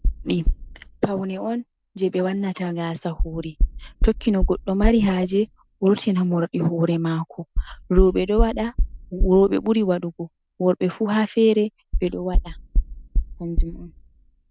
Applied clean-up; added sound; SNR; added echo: none; Knock; 3 dB; none.